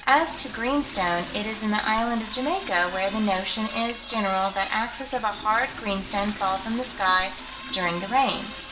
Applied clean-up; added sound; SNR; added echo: none; Toilet flush / Door; 13 dB; reverberation time 0.7 s.